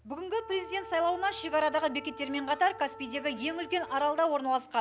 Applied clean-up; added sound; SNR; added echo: none; Wind instrument, woodwind instrument; 16 dB; none.